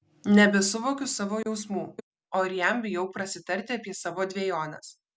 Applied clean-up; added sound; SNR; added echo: none; none; none; none.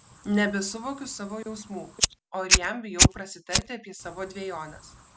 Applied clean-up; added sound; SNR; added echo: none; Fire; -4 dB; none.